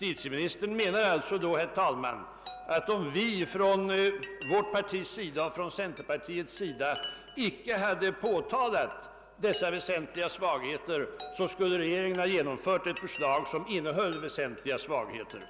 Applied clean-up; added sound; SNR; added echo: none; Chime; 18 dB; none.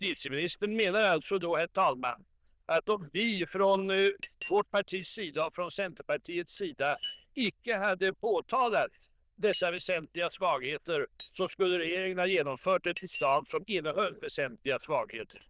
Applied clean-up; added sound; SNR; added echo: neural diffusion model UNIVERSE++.